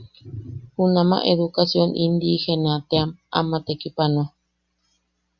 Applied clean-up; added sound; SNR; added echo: none; none; none; none.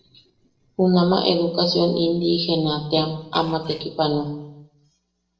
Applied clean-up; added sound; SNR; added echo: neural separator model SepFormer DNS4.